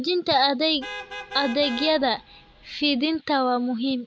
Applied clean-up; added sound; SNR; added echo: none; Vehicle horn, car horn, honking; 14 dB; none.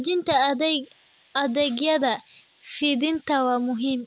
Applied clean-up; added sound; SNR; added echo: none; none; none; none.